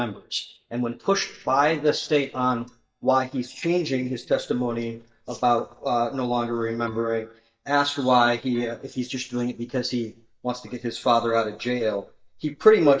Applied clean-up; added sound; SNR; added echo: neural mask model DeepFilterNet 3.